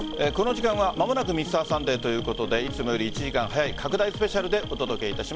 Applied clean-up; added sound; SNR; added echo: none; Insect; 12 dB; none.